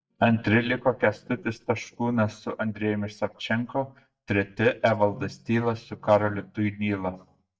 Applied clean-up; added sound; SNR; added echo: neural mask model DeepFilterNet 3.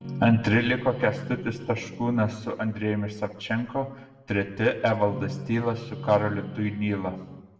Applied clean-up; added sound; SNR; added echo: none; Guitar; 11 dB; reverberation time 0.8 s.